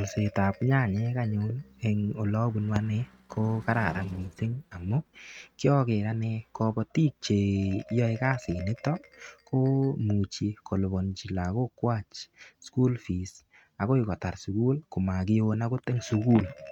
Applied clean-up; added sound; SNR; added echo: neural mask model RNNoise.